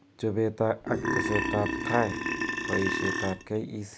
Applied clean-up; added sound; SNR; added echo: none; Burping, eructation; 0 dB; none.